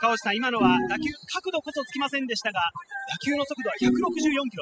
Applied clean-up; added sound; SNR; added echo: classical method spectral subtraction.